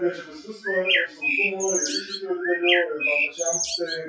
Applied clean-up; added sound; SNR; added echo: classical method WPE with log-MMSE.